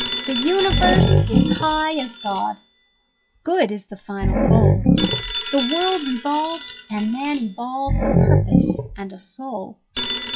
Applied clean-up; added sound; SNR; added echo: classical method log-MMSE.